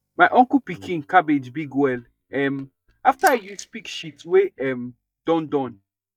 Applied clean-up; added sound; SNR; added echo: neural mask model DeepFilterNet 3.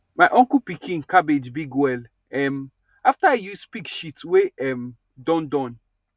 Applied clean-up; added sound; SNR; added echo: none; none; none; none.